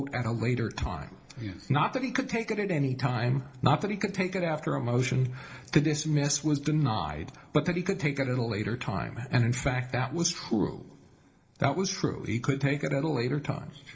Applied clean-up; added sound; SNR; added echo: neural separator model SepFormer DNS4.